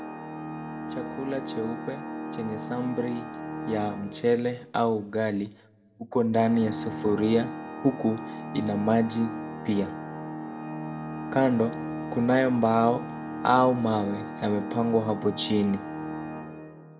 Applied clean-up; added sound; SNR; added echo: none; Organ; 9 dB; reverberation time 0.6 s.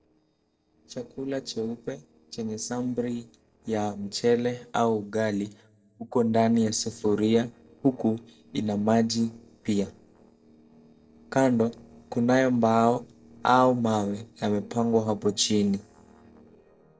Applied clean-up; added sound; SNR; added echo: neural separator model SepFormer DNS4.